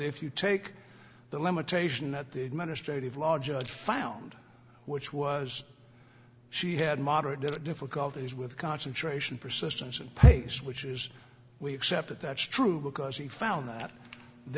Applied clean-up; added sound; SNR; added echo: none; Crushing; 20 dB; none.